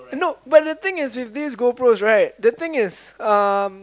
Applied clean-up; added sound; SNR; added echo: none; none; none; none.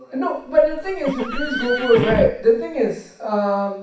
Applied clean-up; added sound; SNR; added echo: none; Livestock, farm animals, working animals; 7 dB; reverberation time 0.6 s.